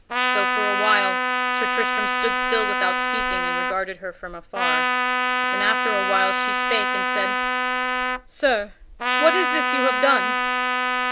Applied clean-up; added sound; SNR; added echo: none; Trumpet; -4 dB; none.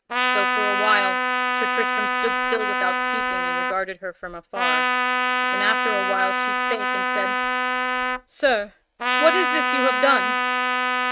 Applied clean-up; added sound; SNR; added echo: neural mask model RNNoise.